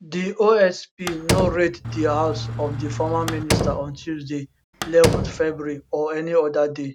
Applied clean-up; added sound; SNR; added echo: none; Slam + Engine / Truck; 4 dB; none.